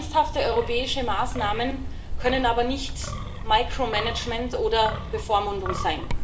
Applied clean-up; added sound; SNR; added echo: none; Wind; 4 dB; reverberation time 0.5 s.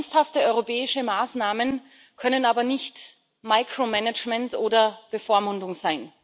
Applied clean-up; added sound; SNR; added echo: none; none; none; none.